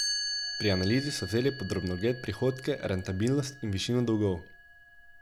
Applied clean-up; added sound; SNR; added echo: none; Chime; 9 dB; none.